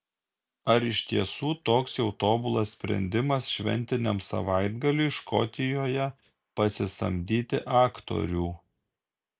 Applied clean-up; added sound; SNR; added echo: none; none; none; none.